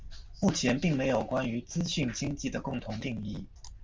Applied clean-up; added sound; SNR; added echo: none; Wind / Bird; 16 dB; none.